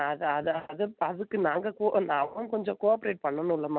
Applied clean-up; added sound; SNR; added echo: none; none; none; none.